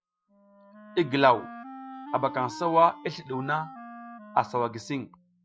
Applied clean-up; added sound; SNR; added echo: classical method Wiener filter.